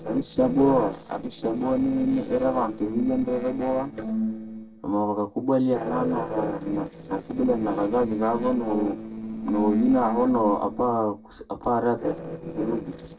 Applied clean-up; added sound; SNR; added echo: neural separator model SepFormer DNS4.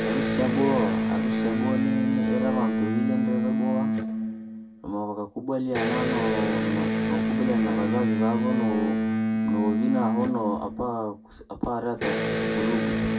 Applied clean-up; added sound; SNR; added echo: none; Electric guitar; -3 dB; reverberation time 0.2 s.